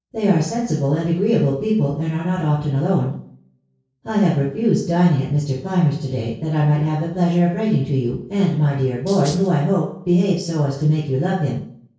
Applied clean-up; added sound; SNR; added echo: neural separator model SepFormer DNS4.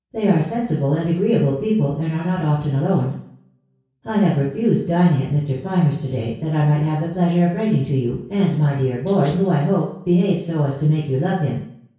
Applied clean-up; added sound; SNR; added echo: none; Rattle (instrument); 17 dB; reverberation time 0.6 s.